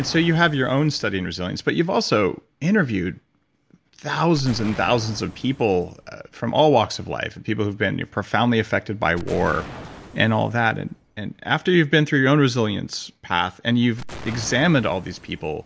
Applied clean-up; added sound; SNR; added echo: none; Explosion; 20 dB; none.